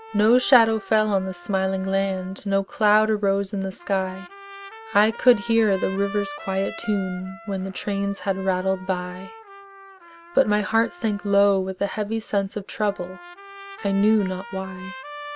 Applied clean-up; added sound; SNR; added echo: none; Trumpet; 18 dB; none.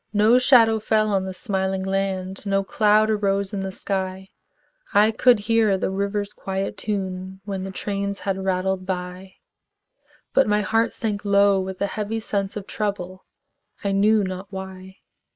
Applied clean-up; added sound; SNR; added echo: neural mask model Resemble Enhance denoiser.